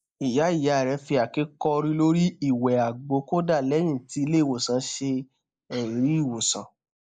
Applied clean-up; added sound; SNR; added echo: neural mask model Resemble Enhance denoiser.